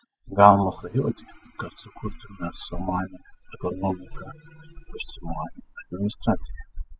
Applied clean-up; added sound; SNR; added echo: classical method spectral subtraction.